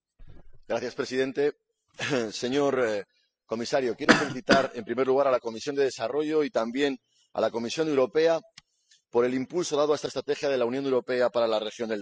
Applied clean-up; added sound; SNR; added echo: classical method spectral subtraction.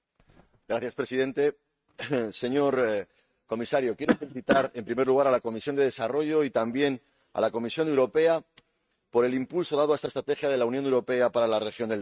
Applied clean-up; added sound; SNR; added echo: neural mask model RNNoise.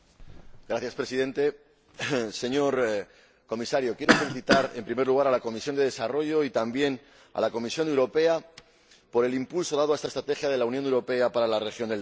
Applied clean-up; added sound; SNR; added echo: none; Cough; -1 dB; none.